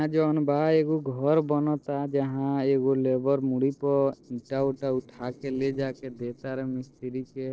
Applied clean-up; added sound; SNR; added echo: neural separator model SepFormer DNS4.